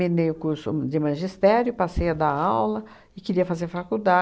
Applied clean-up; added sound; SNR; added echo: none; none; none; none.